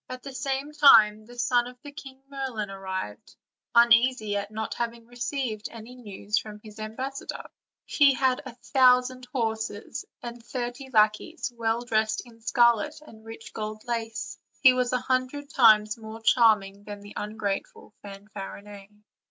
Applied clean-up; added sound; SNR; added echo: none; none; none; none.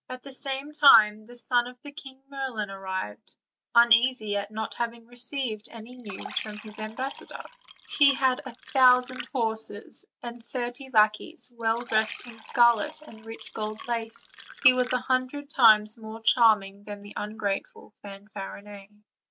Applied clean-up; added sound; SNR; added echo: none; Fill (with liquid); 14 dB; none.